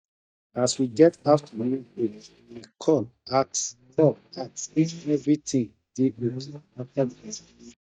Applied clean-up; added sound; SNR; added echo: neural mask model DeepFilterNet 3.